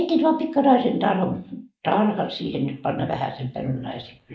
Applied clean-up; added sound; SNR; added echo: neural mask model Resemble Enhance denoiser.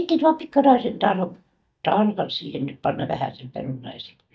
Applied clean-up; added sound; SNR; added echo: neural mask model DeepFilterNet 3.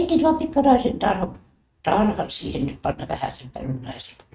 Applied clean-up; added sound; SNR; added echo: neural mask model RNNoise.